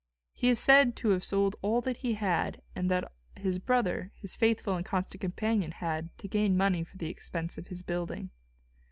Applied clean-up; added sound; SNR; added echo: neural mask model DeepFilterNet 3.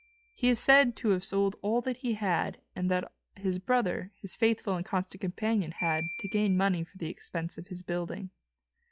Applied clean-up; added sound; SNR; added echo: classical method log-MMSE.